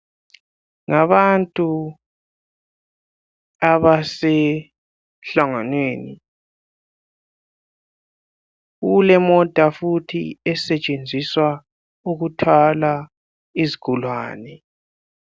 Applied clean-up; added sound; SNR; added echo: none; none; none; none.